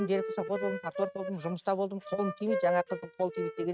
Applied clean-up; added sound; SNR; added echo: neural mask model RNNoise.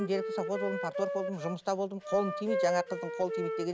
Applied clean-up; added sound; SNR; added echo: none; Wind instrument, woodwind instrument; 2 dB; none.